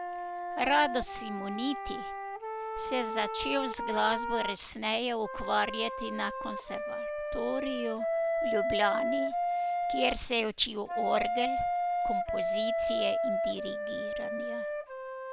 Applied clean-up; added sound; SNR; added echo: none; Wind instrument, woodwind instrument; 0 dB; none.